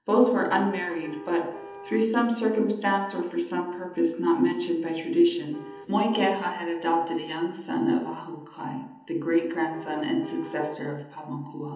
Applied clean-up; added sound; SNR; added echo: none; Car; 18 dB; reverberation time 0.9 s.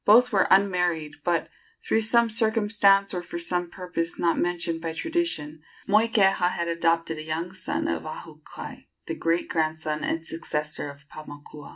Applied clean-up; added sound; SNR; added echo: none; none; none; none.